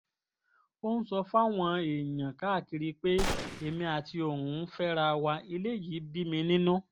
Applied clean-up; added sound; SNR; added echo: none; Gunshot, gunfire; 5 dB; none.